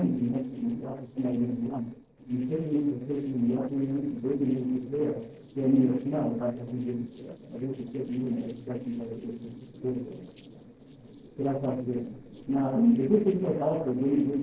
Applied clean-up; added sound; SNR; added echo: neural separator model SepFormer DNS4.